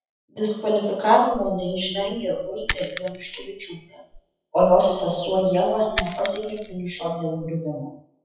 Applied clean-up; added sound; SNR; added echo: classical method WPE with log-MMSE.